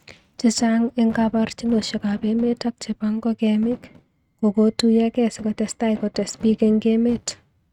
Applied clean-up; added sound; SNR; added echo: neural mask model RNNoise.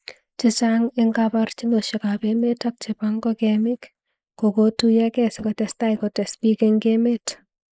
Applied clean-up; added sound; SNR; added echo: neural mask model Resemble Enhance denoiser.